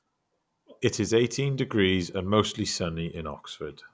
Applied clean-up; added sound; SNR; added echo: none; none; none; none.